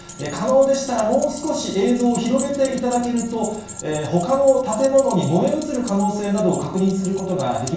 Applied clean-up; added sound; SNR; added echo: none; Keys jangling; 17 dB; reverberation time 0.7 s.